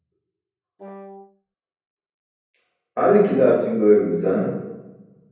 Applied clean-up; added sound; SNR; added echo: none; Wind instrument, woodwind instrument; 19 dB; reverberation time 1.1 s.